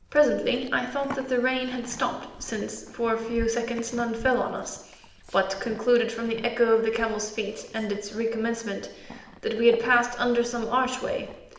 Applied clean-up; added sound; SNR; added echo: none; Livestock, farm animals, working animals; 18 dB; reverberation time 0.8 s.